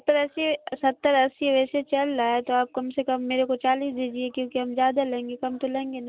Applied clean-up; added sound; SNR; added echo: none; none; none; none.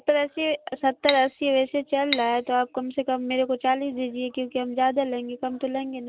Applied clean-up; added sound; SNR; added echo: none; Cutlery, silverware / Dishes, pots, and pans; 7 dB; none.